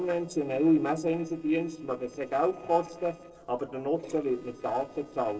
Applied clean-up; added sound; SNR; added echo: neural separator model SepFormer DNS4.